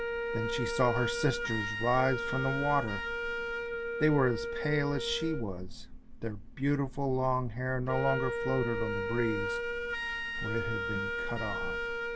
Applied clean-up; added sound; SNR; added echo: none; Wind instrument, woodwind instrument; 3 dB; none.